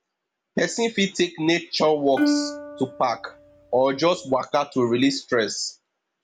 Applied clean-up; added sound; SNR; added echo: none; Plucked string instrument; 5 dB; none.